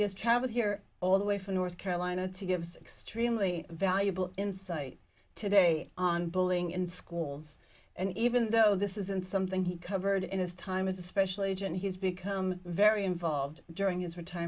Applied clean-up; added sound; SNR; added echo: none; none; none; none.